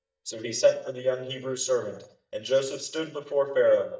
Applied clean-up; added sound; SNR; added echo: neural mask model DeepFilterNet 3.